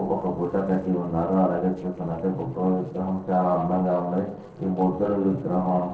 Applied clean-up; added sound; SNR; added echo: neural separator model SepFormer DNS4.